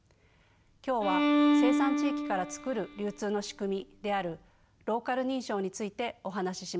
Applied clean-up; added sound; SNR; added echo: none; Bowed string instrument; -3 dB; none.